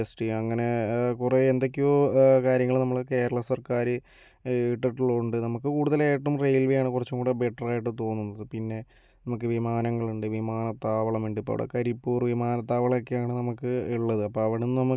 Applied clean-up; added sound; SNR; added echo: none; none; none; none.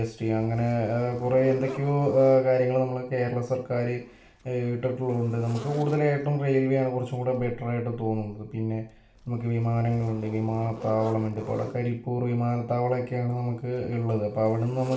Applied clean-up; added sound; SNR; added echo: none; Zipper (clothing); 20 dB; reverberation time 0.4 s.